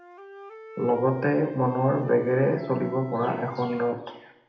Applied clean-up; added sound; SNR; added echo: none; Wind instrument, woodwind instrument; 17 dB; reverberation time 0.8 s.